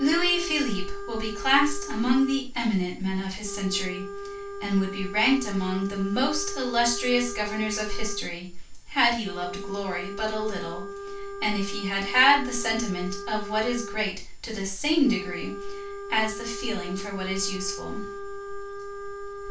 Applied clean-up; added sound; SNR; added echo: none; Wind instrument, woodwind instrument; 11 dB; reverberation time 0.3 s.